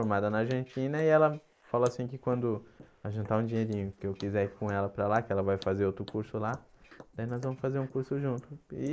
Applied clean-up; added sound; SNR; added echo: neural mask model Resemble Enhance denoiser.